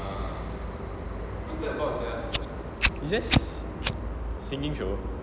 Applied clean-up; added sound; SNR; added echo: none; Fire; -1 dB; none.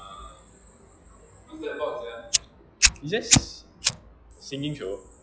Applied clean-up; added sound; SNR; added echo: classical method log-MMSE.